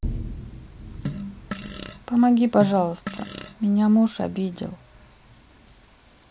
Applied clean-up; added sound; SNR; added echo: none; Fart; 11 dB; none.